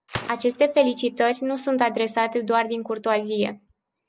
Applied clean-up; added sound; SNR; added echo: none; Gunshot, gunfire + Bowed string instrument; 18 dB; none.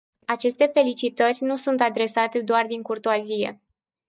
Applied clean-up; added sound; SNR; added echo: neural mask model DeepFilterNet 3.